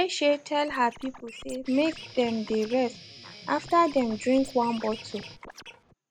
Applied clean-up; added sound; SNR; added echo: none; Scratching (performance technique) + Guitar; 17 dB; none.